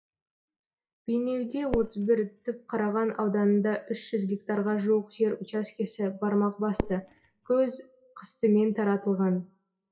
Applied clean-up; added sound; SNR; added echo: classical method WPE with log-MMSE.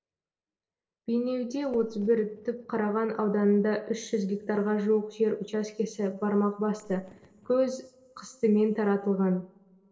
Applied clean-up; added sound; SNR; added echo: neural separator model SepFormer DNS4.